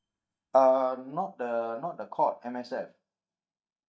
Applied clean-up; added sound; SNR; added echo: neural mask model DeepFilterNet 3.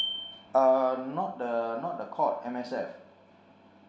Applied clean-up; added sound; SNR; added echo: none; Bicycle bell; 13 dB; reverberation time 0.4 s.